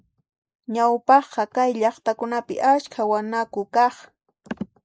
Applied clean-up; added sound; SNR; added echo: neural mask model Resemble Enhance denoiser.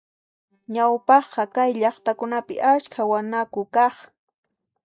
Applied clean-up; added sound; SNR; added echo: neural mask model DeepFilterNet 3.